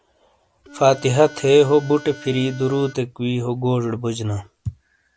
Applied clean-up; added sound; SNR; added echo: none; Harmonica; 19 dB; none.